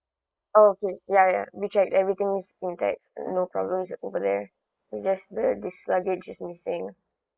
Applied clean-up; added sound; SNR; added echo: neural mask model Resemble Enhance denoiser.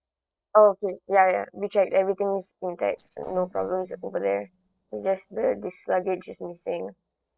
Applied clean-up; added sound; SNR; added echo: neural separator model SepFormer DNS4.